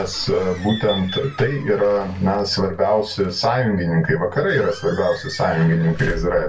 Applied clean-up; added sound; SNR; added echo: none; Squeak / Slam / Alarm / Wood; 15 dB; reverberation time 0.2 s.